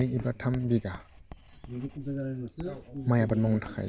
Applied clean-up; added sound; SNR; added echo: none; Writing; 18 dB; none.